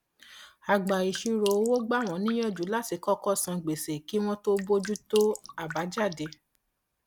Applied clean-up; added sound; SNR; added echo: none; Drip; 15 dB; none.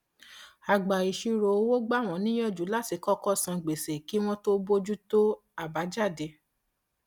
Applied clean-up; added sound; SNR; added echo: none; none; none; none.